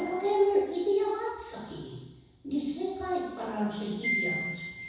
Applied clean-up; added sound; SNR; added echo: none; Wind chime; 9 dB; reverberation time 1.1 s.